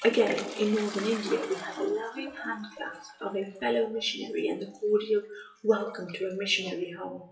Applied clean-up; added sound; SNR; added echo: classical method WPE with log-MMSE.